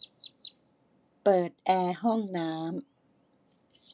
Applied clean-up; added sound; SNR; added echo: none; Chirp, tweet; 17 dB; none.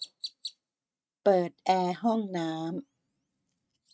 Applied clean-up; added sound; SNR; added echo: neural mask model RNNoise.